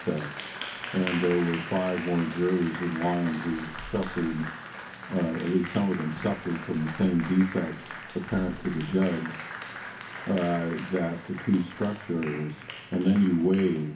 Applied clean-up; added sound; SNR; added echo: none; Applause; 12 dB; reverberation time 0.3 s.